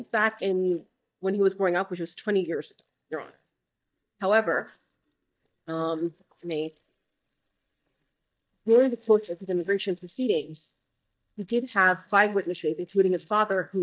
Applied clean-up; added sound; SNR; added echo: neural mask model DeepFilterNet 3.